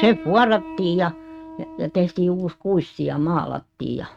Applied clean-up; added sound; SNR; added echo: neural mask model RNNoise.